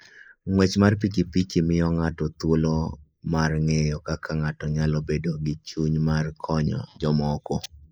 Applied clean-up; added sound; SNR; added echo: neural mask model Resemble Enhance denoiser.